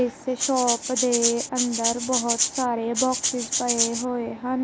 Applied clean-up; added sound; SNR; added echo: none; Rattle (instrument); 1 dB; none.